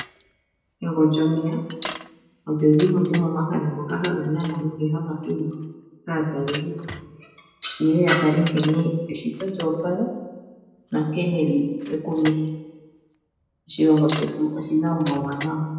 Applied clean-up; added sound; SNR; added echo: none; Bicycle; 15 dB; reverberation time 0.9 s.